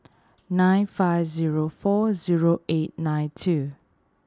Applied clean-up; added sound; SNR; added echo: none; none; none; none.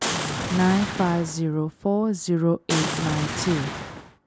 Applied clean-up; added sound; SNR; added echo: none; Boom; 4 dB; none.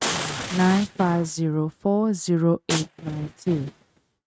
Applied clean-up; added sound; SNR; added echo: neural mask model RNNoise.